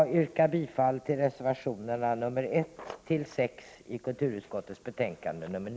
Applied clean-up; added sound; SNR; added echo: none; none; none; none.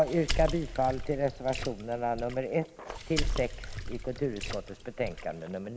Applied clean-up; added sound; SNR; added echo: none; Water / Splash, splatter; 4 dB; none.